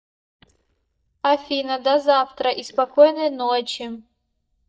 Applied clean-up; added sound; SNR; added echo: neural mask model DeepFilterNet 3.